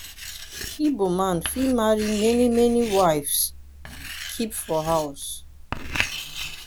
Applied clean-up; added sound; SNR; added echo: none; Writing; 10 dB; none.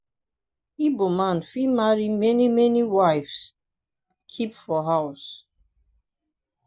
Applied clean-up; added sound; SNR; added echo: none; none; none; none.